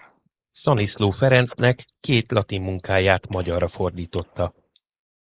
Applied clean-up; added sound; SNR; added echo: neural mask model Resemble Enhance denoiser.